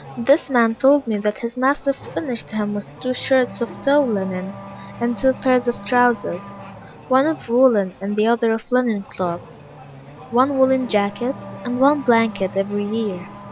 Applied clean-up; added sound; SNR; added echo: none; Race car, auto racing / Accelerating, revving, vroom; 17 dB; none.